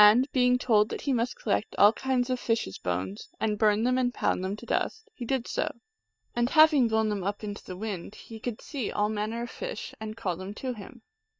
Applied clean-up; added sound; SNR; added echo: neural mask model DeepFilterNet 3.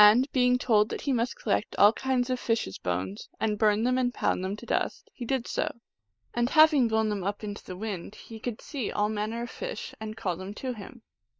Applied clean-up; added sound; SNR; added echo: neural mask model Resemble Enhance denoiser.